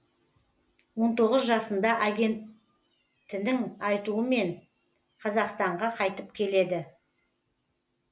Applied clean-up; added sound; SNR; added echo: none; none; none; none.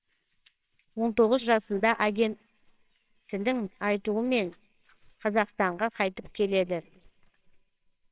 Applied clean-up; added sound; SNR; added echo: neural separator model SepFormer WHAMR!.